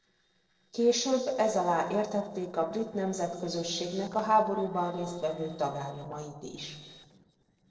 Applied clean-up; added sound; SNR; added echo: neural separator model SepFormer DNS4.